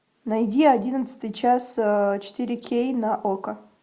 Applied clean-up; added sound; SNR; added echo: none; none; none; none.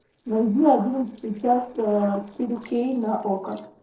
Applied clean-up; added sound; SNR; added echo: neural separator model SepFormer DNS4.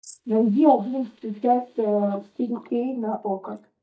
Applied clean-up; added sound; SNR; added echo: neural mask model DeepFilterNet 3.